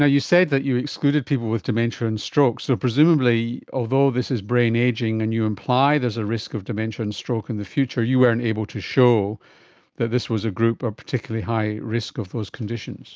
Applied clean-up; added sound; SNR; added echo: none; none; none; none.